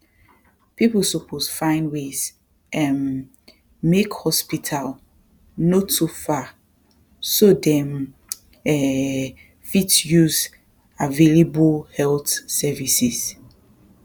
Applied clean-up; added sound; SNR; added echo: none; none; none; none.